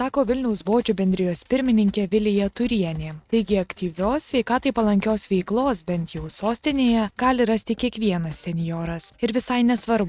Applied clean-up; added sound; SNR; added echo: neural mask model RNNoise.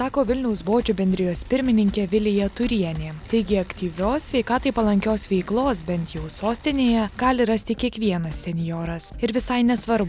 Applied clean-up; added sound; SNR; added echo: none; Bicycle; 19 dB; none.